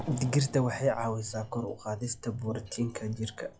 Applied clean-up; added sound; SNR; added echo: classical method log-MMSE.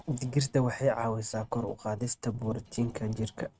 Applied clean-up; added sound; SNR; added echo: neural mask model RNNoise.